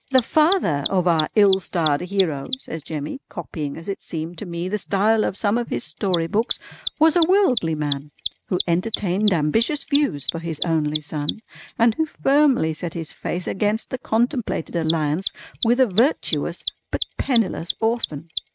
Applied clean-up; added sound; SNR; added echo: neural mask model RNNoise.